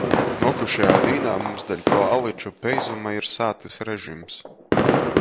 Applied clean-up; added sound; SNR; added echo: none; Fireworks; -2 dB; none.